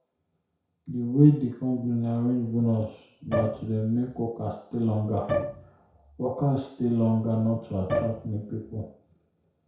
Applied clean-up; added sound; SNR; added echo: none; Bowed string instrument; 5 dB; reverberation time 0.6 s.